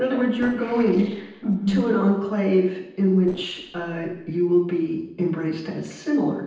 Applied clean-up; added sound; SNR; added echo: neural separator model SepFormer DNS4.